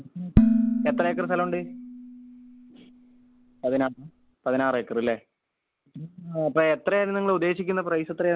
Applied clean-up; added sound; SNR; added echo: none; Dishes, pots, and pans; 0 dB; none.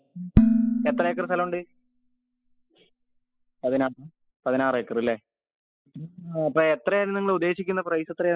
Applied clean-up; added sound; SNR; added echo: classical method spectral subtraction.